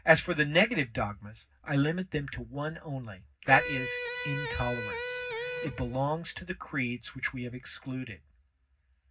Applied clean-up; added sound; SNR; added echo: none; Electric guitar; 5 dB; reverberation time 0.4 s.